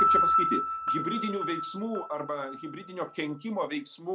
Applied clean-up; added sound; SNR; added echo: none; Piano; -4 dB; none.